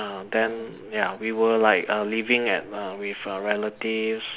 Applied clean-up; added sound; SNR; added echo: none; none; none; none.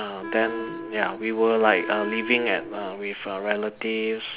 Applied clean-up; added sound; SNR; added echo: none; Wind instrument, woodwind instrument; 10 dB; none.